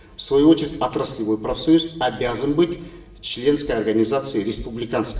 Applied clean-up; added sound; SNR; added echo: none; none; none; reverberation time 0.9 s.